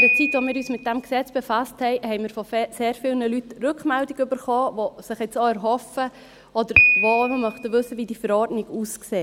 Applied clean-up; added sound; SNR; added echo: none; Piano; 3 dB; none.